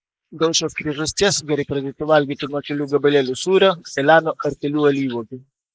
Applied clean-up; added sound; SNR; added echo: neural mask model Resemble Enhance denoiser.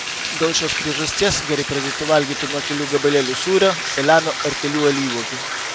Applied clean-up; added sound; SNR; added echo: none; Bathtub (filling or washing); 5 dB; none.